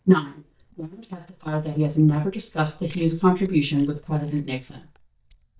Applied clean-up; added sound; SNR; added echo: neural mask model DeepFilterNet 3.